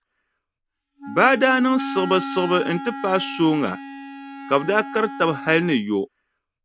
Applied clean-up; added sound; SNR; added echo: none; Wind instrument, woodwind instrument; 12 dB; none.